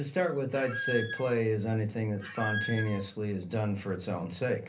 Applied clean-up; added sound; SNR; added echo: none; Squeak; 6 dB; reverberation time 0.3 s.